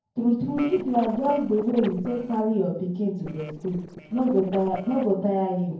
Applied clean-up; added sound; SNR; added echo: neural separator model SepFormer DNS4.